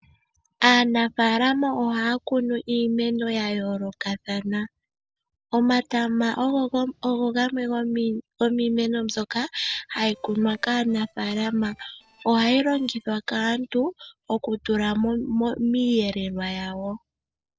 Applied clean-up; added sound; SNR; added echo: neural separator model SepFormer DNS4.